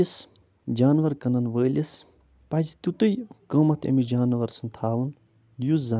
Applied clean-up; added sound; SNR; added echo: none; none; none; none.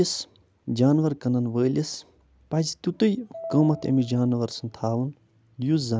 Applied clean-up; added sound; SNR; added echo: none; Piano; 16 dB; none.